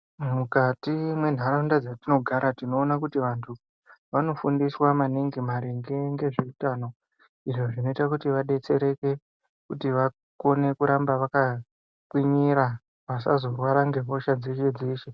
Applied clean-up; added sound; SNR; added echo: none; none; none; none.